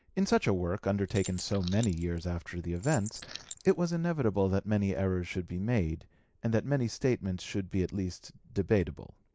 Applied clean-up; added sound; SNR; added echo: neural mask model Resemble Enhance denoiser.